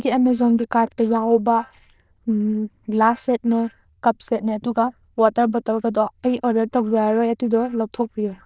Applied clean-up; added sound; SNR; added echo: neural diffusion model UNIVERSE++.